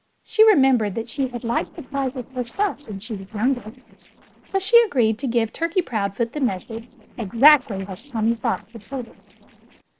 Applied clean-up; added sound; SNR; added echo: neural separator model SepFormer DNS4.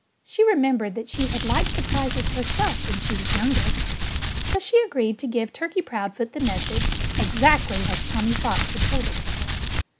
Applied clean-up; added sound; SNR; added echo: none; Crumpling, crinkling; -2 dB; none.